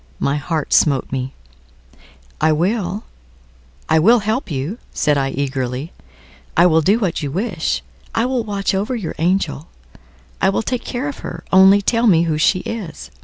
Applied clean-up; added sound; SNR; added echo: none; none; none; none.